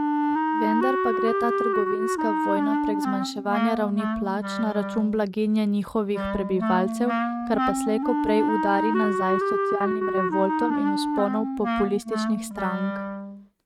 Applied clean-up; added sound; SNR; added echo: neural mask model RNNoise.